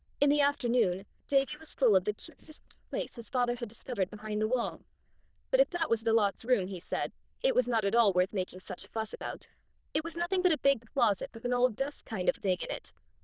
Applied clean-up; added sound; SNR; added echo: neural diffusion model UNIVERSE++.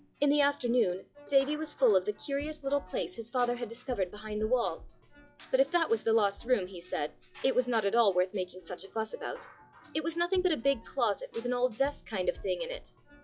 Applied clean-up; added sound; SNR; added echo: classical method log-MMSE.